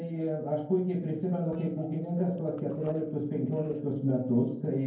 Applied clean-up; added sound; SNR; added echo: neural separator model SepFormer DNS4.